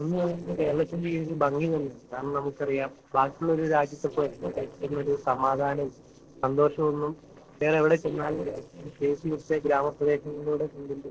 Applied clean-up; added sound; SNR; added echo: neural separator model SepFormer DNS4.